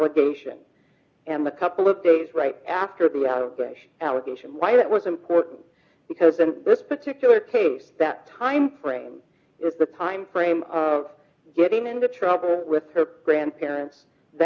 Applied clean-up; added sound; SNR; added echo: none; none; none; none.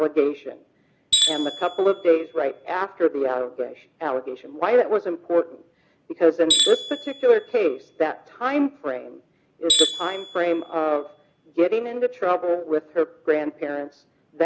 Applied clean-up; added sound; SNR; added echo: none; Tools; 5 dB; none.